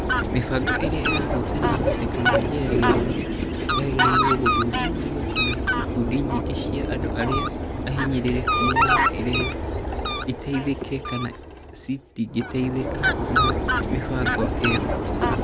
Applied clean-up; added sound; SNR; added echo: none; Fowl; -5 dB; none.